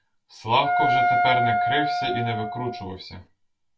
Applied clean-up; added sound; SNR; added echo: none; Wind instrument, woodwind instrument; -4 dB; reverberation time 0.2 s.